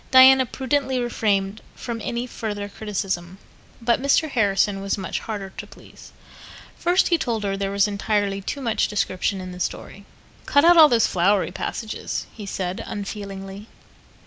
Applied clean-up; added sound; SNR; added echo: none; none; none; none.